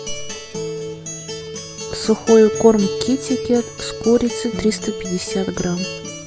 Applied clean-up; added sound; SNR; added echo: none; Acoustic guitar; 8 dB; none.